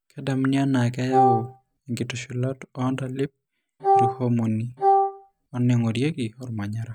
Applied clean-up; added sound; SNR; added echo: none; Wind instrument, woodwind instrument; -4 dB; none.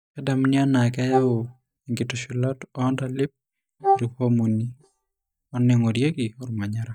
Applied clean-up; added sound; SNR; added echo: neural mask model DeepFilterNet 3.